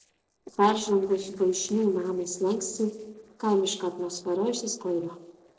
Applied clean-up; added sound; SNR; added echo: neural separator model SepFormer DNS4.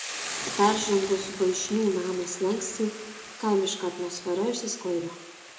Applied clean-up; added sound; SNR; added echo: none; Boiling / Hiss; 11 dB; reverberation time 0.6 s.